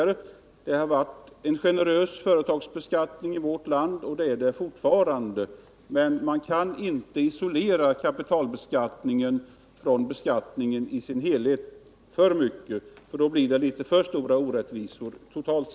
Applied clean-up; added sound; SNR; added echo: none; none; none; none.